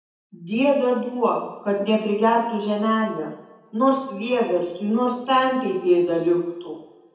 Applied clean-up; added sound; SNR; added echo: none; none; none; reverberation time 0.9 s.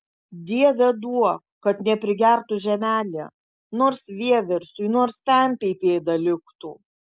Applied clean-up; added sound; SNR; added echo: none; none; none; none.